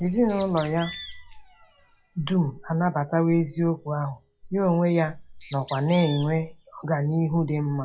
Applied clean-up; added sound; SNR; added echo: classical method log-MMSE.